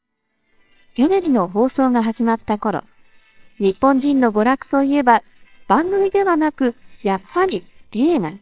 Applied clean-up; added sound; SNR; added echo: neural separator model SepFormer WHAMR!.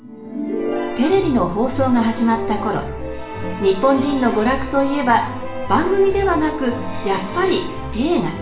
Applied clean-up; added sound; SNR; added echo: none; Bowed string instrument; 17 dB; reverberation time 0.5 s.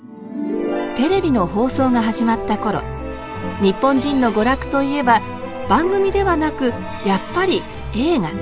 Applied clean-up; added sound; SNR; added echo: none; none; none; none.